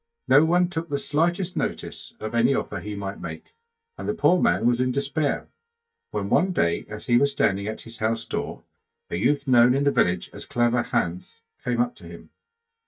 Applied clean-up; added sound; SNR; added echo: neural mask model DeepFilterNet 3.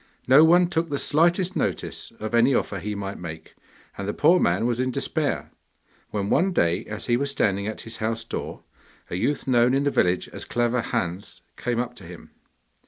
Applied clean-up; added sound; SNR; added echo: none; none; none; none.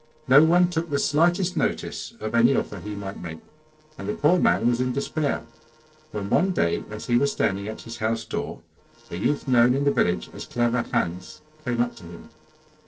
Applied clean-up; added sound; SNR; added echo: neural separator model SepFormer DNS4.